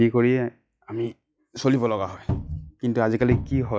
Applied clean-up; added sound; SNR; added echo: classical method log-MMSE.